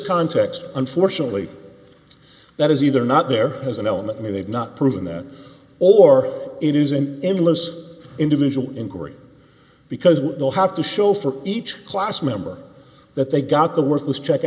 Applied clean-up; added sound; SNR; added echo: none; none; none; none.